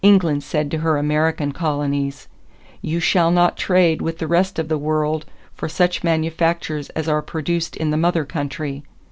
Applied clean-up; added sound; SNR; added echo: none; none; none; none.